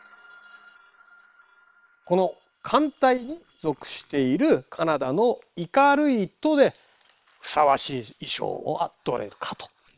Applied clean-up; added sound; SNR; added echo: neural separator model SepFormer WHAM!.